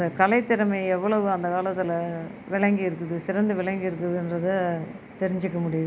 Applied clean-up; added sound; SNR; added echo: none; none; none; none.